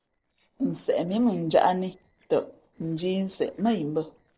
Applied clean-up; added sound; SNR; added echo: neural separator model SepFormer DNS4.